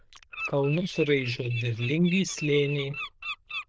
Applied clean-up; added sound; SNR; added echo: neural diffusion model UNIVERSE++.